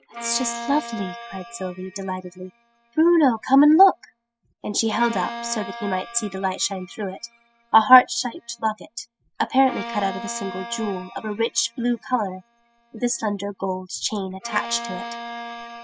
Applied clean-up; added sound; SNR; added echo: classical method spectral subtraction.